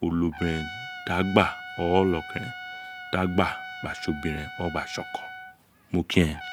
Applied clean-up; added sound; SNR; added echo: none; Trumpet; 12 dB; none.